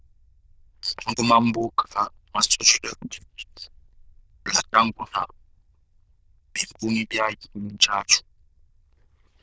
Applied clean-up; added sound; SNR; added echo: neural diffusion model UNIVERSE++.